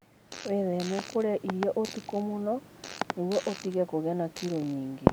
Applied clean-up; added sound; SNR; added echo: none; Fart; 17 dB; none.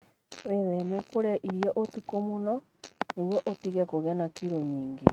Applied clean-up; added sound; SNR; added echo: neural mask model RNNoise.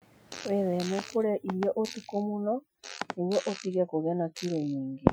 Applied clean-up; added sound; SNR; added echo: classical method Wiener filter.